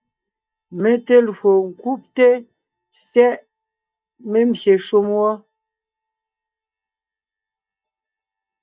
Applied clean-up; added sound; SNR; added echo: neural mask model DeepFilterNet 3.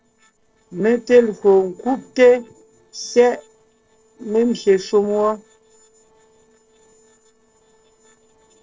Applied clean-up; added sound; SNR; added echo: neural separator model SepFormer DNS4.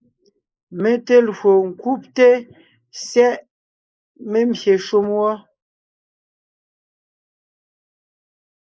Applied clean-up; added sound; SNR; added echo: neural mask model Resemble Enhance denoiser.